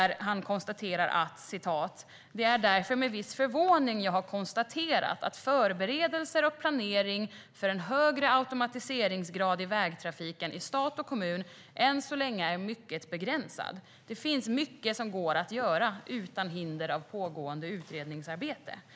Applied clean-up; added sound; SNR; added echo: none; none; none; none.